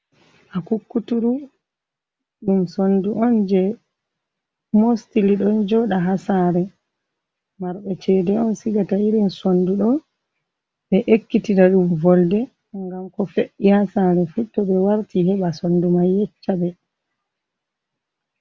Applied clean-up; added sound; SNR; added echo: none; none; none; none.